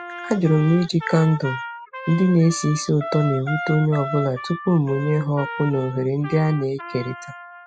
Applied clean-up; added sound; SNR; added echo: classical method spectral subtraction.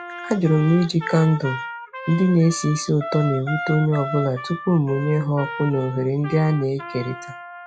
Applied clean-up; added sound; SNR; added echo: classical method log-MMSE.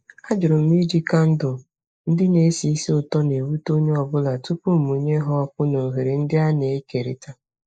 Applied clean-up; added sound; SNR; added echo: neural mask model Resemble Enhance denoiser.